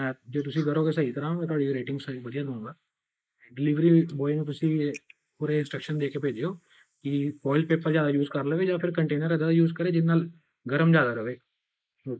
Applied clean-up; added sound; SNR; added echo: neural mask model Resemble Enhance denoiser.